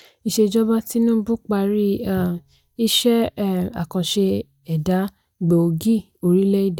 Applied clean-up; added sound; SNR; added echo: neural mask model DeepFilterNet 3.